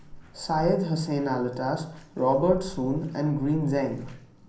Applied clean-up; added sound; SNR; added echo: none; Bathtub (filling or washing); 17 dB; reverberation time 0.6 s.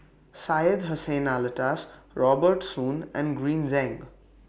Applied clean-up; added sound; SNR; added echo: none; none; none; none.